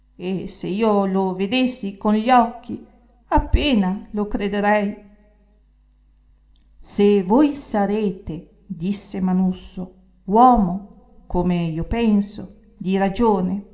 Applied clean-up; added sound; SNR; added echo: none; none; none; reverberation time 0.5 s.